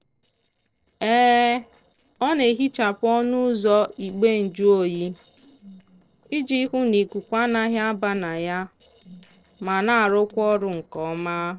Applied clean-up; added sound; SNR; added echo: neural separator model SepFormer DNS4.